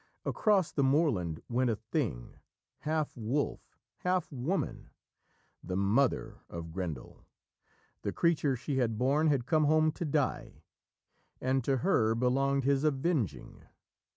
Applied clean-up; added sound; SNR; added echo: none; none; none; none.